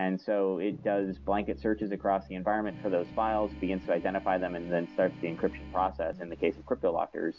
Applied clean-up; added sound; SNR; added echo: none; Piano + Organ; 15 dB; none.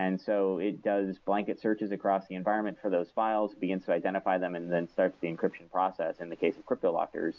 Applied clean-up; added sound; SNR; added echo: none; none; none; none.